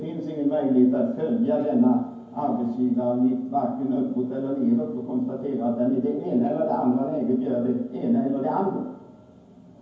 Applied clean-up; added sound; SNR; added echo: none; none; none; reverberation time 0.9 s.